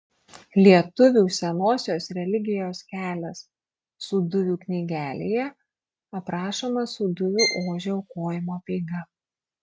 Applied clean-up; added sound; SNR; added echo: none; Bowed string instrument; 7 dB; none.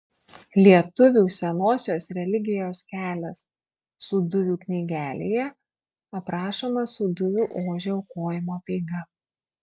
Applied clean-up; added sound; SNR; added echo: neural separator model SepFormer DNS4.